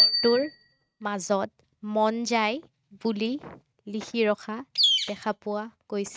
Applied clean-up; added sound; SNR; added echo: neural mask model RNNoise.